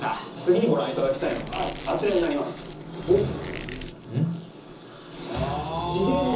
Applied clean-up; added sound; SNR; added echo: none; Squeak; 17 dB; reverberation time 0.6 s.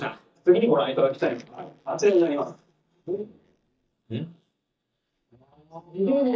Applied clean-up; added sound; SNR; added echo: neural mask model DeepFilterNet 3.